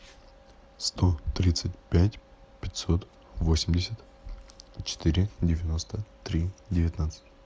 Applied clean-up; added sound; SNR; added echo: none; none; none; none.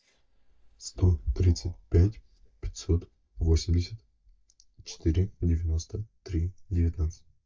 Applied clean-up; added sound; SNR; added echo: neural mask model DeepFilterNet 3.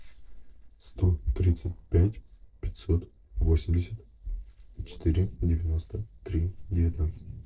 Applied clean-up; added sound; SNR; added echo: neural separator model SepFormer DNS4.